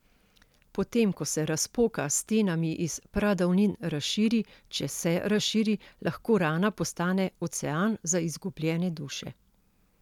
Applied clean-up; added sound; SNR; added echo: none; none; none; none.